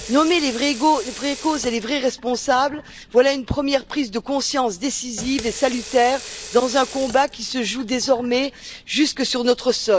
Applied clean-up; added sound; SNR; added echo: none; Sink (filling or washing) / Water tap, faucet; 17 dB; none.